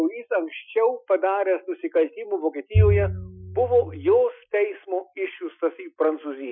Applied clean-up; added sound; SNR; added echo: classical method Wiener filter.